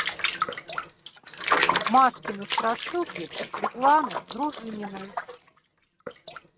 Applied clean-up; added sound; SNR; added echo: neural mask model RNNoise.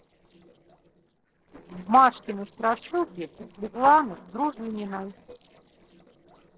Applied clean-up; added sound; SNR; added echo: neural separator model SepFormer DNS4.